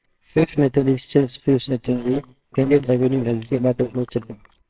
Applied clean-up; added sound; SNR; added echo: neural separator model SepFormer WHAMR!.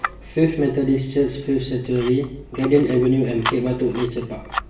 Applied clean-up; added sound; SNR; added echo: none; Camera; 13 dB; reverberation time 0.5 s.